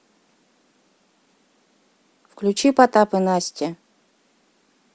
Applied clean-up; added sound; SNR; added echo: none; none; none; none.